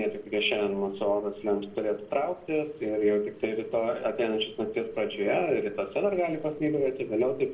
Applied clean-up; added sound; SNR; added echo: neural separator model SepFormer DNS4.